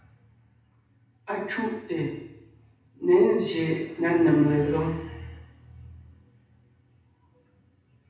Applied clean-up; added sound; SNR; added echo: none; none; none; reverberation time 0.9 s.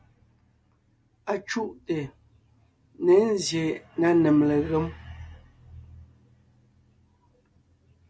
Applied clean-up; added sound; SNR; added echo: none; none; none; none.